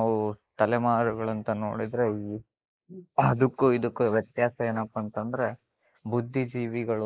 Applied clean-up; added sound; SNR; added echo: neural mask model Resemble Enhance denoiser.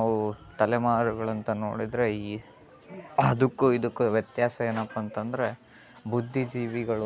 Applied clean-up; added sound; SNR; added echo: none; none; none; none.